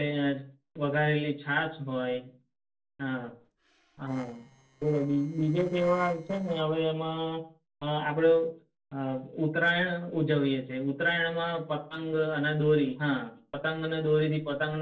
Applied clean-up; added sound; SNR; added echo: neural separator model SepFormer DNS4.